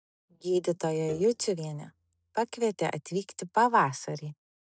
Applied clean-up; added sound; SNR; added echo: neural mask model DeepFilterNet 3.